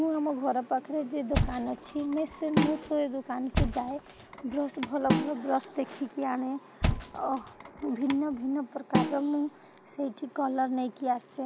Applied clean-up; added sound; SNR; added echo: none; Thump, thud + Snare drum; 1 dB; none.